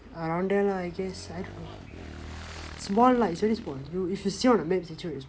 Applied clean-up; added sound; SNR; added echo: none; Motorcycle / Engine; 16 dB; none.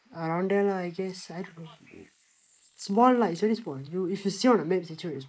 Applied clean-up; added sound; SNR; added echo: neural mask model Resemble Enhance denoiser.